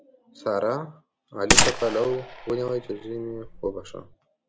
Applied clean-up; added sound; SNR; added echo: none; Gunshot, gunfire; -3 dB; none.